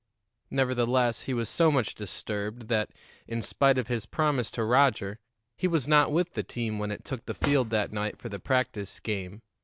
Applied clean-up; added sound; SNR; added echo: none; Drawer open or close; 10 dB; none.